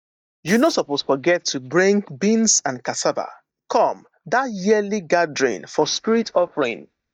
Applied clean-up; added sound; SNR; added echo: neural mask model DeepFilterNet 3.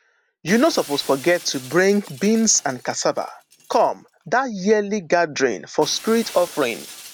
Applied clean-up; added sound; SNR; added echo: none; Shatter; 20 dB; none.